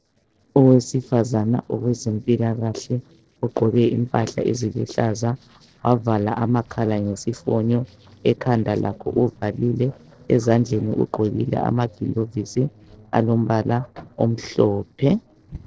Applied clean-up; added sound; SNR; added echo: neural separator model SepFormer DNS4.